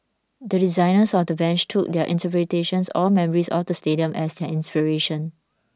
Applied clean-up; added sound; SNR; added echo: none; none; none; none.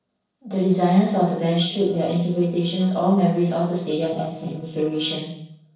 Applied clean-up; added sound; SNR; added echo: neural separator model SepFormer DNS4.